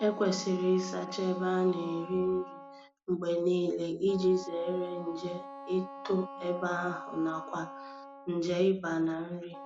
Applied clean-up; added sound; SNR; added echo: none; Wind instrument, woodwind instrument; 14 dB; none.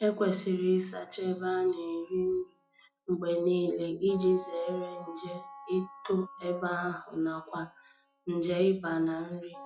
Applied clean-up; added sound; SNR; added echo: classical method log-MMSE.